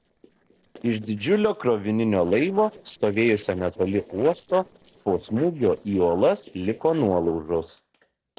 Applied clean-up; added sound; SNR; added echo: neural separator model SepFormer DNS4.